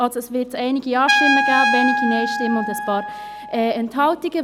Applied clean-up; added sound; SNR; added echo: none; Trumpet; 1 dB; none.